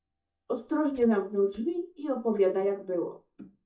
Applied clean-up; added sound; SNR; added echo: neural mask model DeepFilterNet 3.